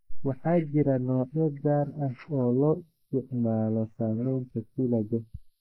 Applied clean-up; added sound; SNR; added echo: neural mask model Resemble Enhance denoiser.